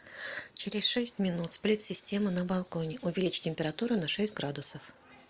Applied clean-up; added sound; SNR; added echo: none; none; none; none.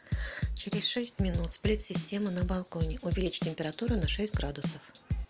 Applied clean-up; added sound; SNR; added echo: none; Drum / Drum kit; 3 dB; none.